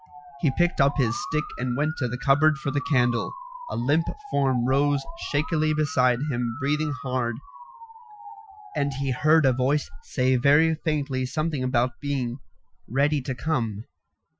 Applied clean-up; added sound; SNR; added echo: classical method Wiener filter.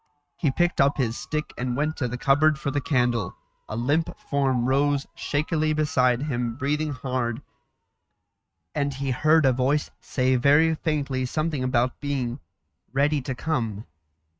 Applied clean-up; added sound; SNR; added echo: neural mask model RNNoise.